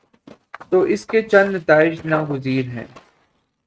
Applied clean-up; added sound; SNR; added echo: neural mask model RNNoise.